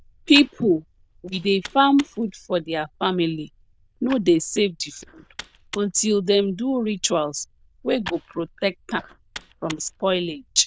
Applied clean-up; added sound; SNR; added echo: neural diffusion model UNIVERSE++.